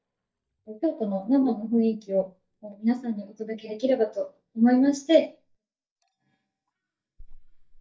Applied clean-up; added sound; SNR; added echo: neural mask model DeepFilterNet 3.